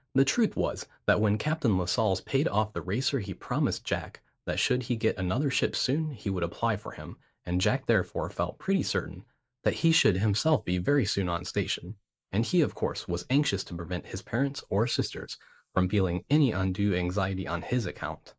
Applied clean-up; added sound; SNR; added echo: neural mask model Resemble Enhance denoiser.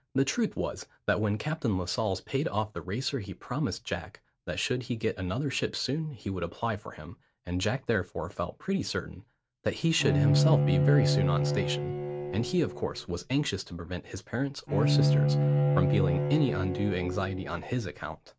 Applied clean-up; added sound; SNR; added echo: none; Bowed string instrument; -3 dB; none.